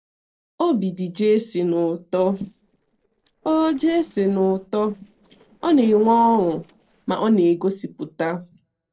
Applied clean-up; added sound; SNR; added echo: neural separator model SepFormer DNS4.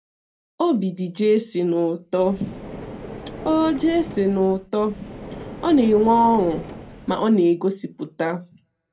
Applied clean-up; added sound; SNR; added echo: none; Car; 14 dB; reverberation time 0.2 s.